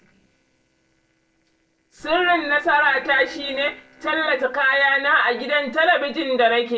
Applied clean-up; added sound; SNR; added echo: neural separator model SepFormer DNS4.